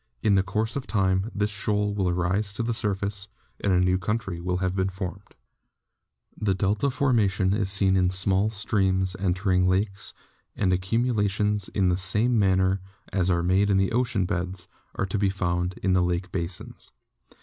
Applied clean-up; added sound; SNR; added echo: none; none; none; none.